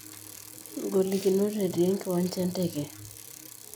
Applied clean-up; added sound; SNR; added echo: none; Bicycle; 16 dB; none.